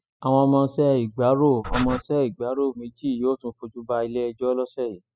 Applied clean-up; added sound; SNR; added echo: classical method spectral subtraction.